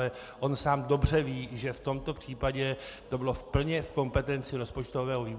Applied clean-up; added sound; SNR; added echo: none; none; none; none.